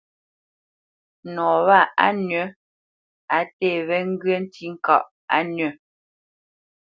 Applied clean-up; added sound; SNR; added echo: none; none; none; none.